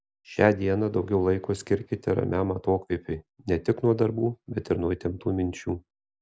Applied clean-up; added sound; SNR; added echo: none; none; none; none.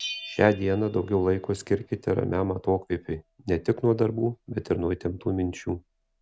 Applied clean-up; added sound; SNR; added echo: none; Bell; 20 dB; none.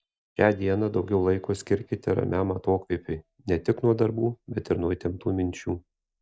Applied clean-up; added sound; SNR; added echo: neural mask model DeepFilterNet 3.